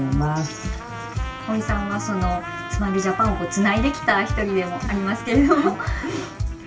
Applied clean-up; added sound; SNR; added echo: none; Trumpet; 13 dB; reverberation time 0.2 s.